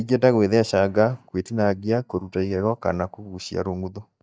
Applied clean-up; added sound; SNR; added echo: neural mask model DeepFilterNet 3.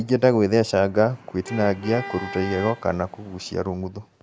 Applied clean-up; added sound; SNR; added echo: none; Traffic noise, roadway noise / Vehicle horn, car horn, honking; 16 dB; none.